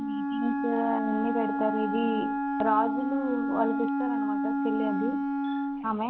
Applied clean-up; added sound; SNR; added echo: none; Wind instrument, woodwind instrument; -2 dB; none.